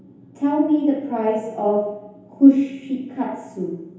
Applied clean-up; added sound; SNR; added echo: none; none; none; reverberation time 0.8 s.